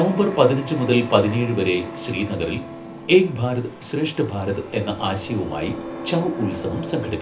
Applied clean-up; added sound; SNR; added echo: none; Printer; 12 dB; reverberation time 0.3 s.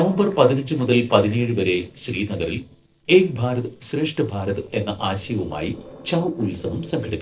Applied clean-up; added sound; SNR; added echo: neural separator model SepFormer DNS4.